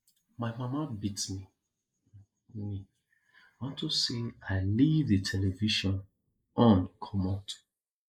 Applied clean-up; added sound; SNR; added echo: neural mask model Resemble Enhance denoiser.